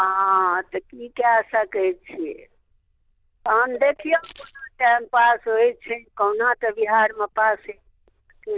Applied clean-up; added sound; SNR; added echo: neural diffusion model UNIVERSE++.